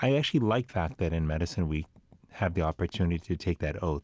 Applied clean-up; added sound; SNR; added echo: none; none; none; none.